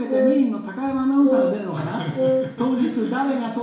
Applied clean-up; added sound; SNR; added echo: none; Wind instrument, woodwind instrument; 0 dB; reverberation time 0.7 s.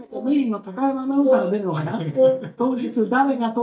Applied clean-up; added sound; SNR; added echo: neural mask model DeepFilterNet 3.